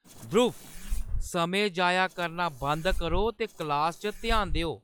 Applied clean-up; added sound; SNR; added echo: classical method log-MMSE.